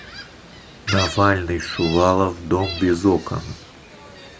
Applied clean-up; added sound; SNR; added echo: none; Gull, seagull; 12 dB; none.